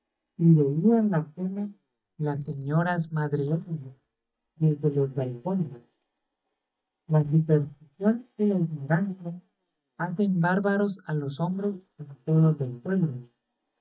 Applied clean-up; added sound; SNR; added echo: neural mask model DeepFilterNet 3.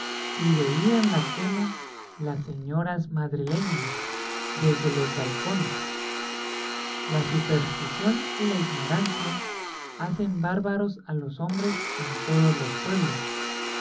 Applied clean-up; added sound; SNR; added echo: none; Domestic sounds, home sounds; 5 dB; reverberation time 0.4 s.